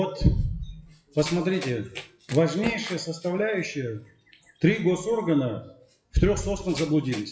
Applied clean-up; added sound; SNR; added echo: classical method WPE with log-MMSE.